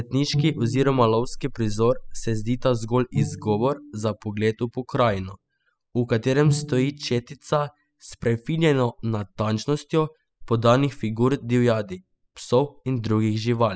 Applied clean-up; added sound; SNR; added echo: classical method spectral subtraction.